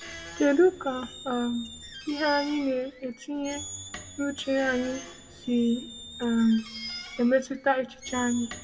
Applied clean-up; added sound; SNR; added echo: none; Squeak; 14 dB; reverberation time 0.5 s.